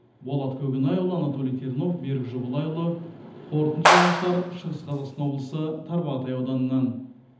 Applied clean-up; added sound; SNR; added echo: none; Clapping; -4 dB; reverberation time 0.8 s.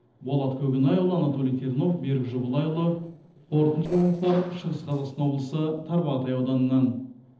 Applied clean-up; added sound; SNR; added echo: neural separator model SepFormer DNS4.